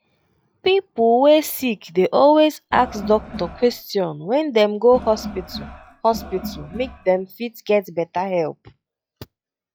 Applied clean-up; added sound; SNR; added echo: classical method log-MMSE.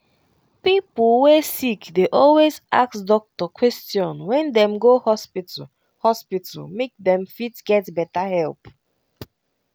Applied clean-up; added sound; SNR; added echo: none; none; none; none.